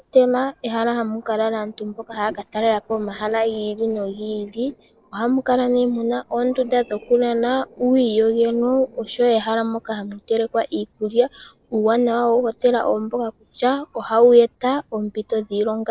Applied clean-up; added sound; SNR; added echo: neural separator model SepFormer DNS4.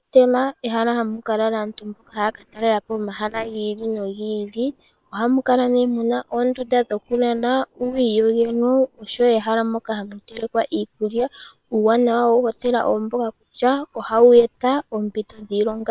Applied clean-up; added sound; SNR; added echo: neural separator model SepFormer WHAM!.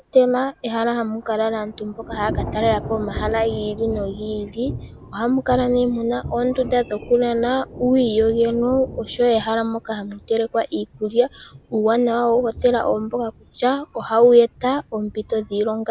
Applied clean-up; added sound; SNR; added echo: none; Thunder / Rain; 15 dB; none.